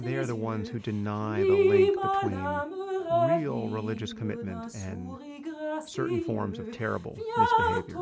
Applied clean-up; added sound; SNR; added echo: none; Drip; -5 dB; none.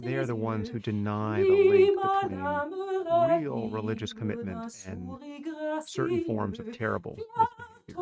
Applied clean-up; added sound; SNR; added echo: neural mask model RNNoise.